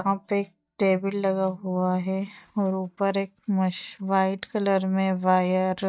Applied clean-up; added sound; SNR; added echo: neural mask model DeepFilterNet 3.